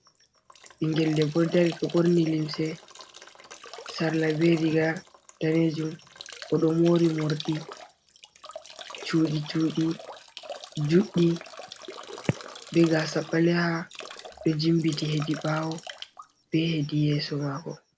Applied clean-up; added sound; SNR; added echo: none; Drip / Trickle, dribble / Bathtub (filling or washing); 17 dB; none.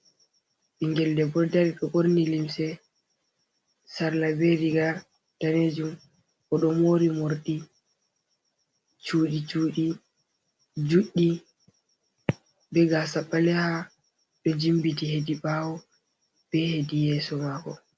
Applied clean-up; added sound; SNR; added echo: none; none; none; none.